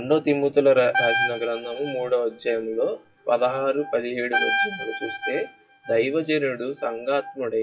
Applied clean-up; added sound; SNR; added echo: classical method WPE with log-MMSE.